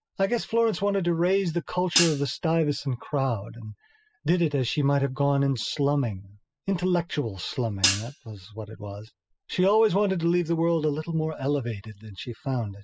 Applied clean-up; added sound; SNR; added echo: classical method spectral subtraction.